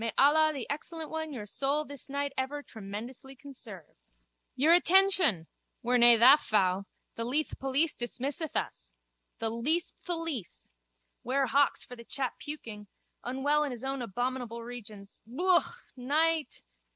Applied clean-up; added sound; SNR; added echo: none; none; none; none.